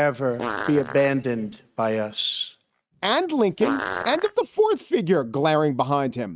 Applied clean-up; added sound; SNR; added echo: neural mask model RNNoise.